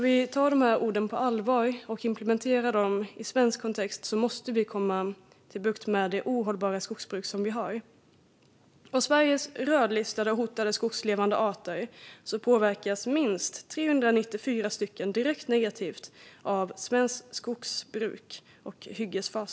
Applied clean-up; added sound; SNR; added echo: none; none; none; none.